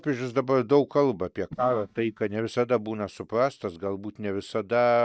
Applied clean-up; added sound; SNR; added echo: neural mask model DeepFilterNet 3.